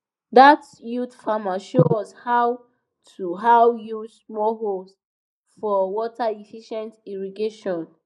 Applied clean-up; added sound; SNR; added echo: neural mask model Resemble Enhance denoiser.